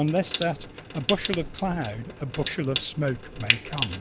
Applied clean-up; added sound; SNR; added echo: none; Trickle, dribble / Sink (filling or washing) / Water tap, faucet; 4 dB; none.